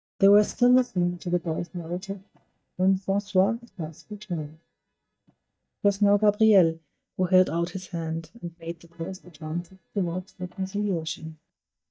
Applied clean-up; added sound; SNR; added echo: neural mask model DeepFilterNet 3.